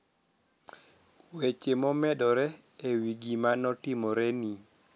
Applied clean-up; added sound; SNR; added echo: none; none; none; none.